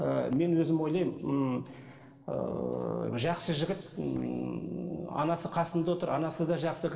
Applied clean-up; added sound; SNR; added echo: neural separator model SepFormer DNS4.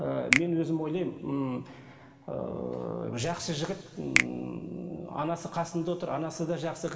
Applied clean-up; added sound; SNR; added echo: none; Finger snapping; 2 dB; reverberation time 2.1 s.